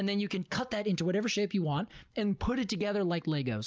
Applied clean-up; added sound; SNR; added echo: none; none; none; none.